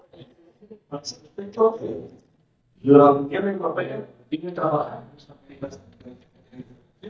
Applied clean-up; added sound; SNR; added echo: neural mask model DeepFilterNet 3.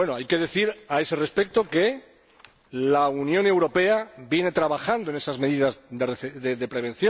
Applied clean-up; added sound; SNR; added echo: none; none; none; none.